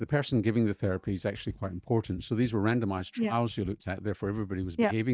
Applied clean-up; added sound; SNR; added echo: neural mask model DeepFilterNet 3.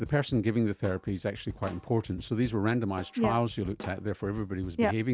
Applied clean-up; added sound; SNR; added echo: none; Drum kit; 18 dB; none.